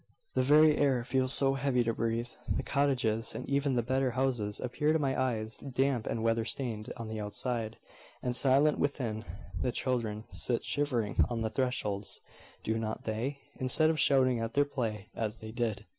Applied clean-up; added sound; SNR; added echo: none; none; none; none.